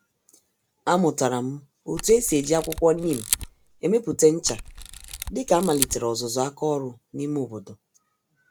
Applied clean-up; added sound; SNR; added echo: none; Camera; 9 dB; none.